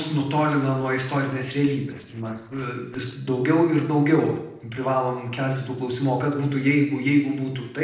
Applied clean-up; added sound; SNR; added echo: neural separator model SepFormer DNS4.